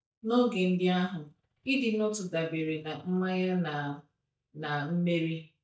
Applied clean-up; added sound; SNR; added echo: neural mask model DeepFilterNet 3.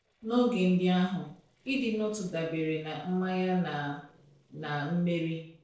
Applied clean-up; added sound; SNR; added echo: neural separator model SepFormer DNS4.